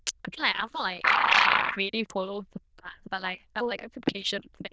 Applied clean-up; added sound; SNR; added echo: neural diffusion model UNIVERSE++.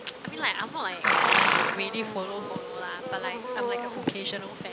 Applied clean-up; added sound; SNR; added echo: none; Livestock, farm animals, working animals; -5 dB; none.